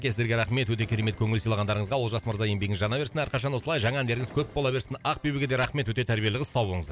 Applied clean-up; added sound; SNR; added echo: none; Gunshot, gunfire; 18 dB; none.